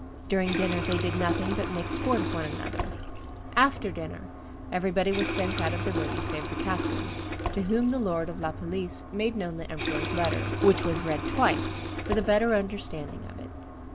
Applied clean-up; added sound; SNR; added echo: none; Water tap, faucet; 3 dB; none.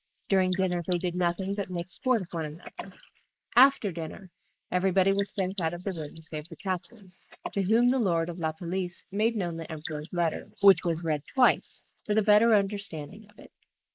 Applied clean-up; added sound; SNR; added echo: neural mask model Resemble Enhance denoiser.